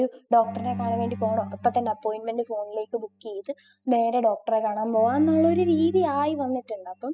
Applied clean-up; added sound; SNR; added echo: classical method spectral subtraction.